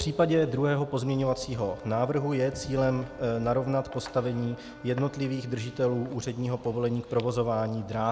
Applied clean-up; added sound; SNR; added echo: none; Keyboard (musical) + Wind instrument, woodwind instrument; 20 dB; none.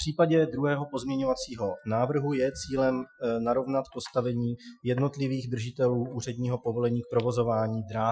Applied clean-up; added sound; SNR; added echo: classical method Wiener filter.